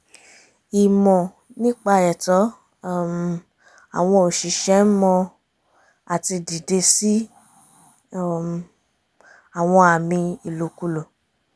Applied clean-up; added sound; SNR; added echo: none; none; none; none.